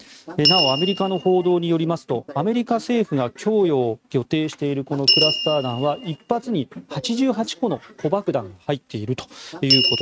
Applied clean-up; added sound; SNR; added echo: neural mask model RNNoise.